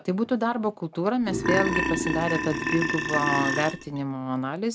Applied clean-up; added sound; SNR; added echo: none; Burping, eructation; 0 dB; none.